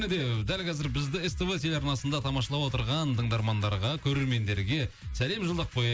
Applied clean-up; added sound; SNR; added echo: none; none; none; none.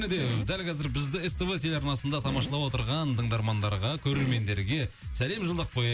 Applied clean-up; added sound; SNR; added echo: none; Fart; 14 dB; none.